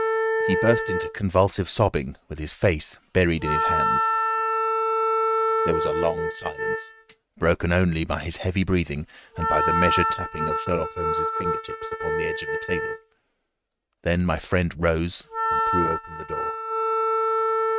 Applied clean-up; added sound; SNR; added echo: neural mask model RNNoise.